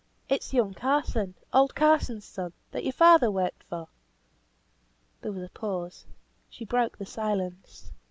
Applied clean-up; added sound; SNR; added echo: none; none; none; none.